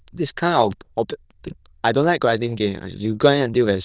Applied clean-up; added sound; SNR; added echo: neural diffusion model UNIVERSE++.